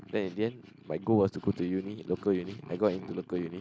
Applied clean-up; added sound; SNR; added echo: none; Purr; 18 dB; none.